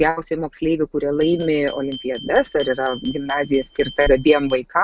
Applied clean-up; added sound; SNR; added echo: none; Glass; 14 dB; none.